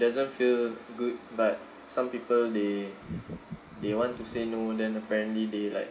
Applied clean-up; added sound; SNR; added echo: none; none; none; none.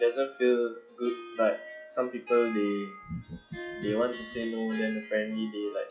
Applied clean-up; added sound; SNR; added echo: classical method log-MMSE.